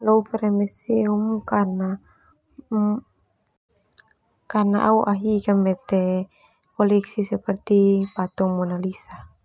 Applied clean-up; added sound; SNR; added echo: none; none; none; none.